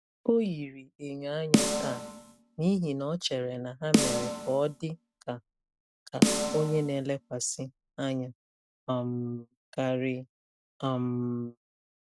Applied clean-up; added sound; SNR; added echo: none; Snare drum; -1 dB; none.